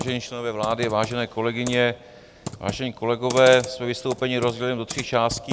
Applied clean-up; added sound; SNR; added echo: none; Computer keyboard; 13 dB; none.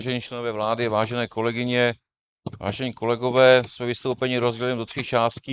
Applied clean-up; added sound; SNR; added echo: neural mask model Resemble Enhance denoiser.